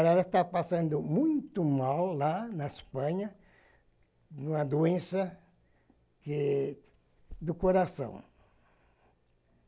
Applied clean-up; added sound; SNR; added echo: none; none; none; none.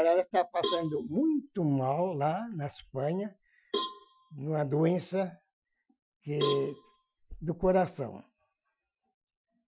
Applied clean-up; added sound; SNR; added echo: classical method Wiener filter.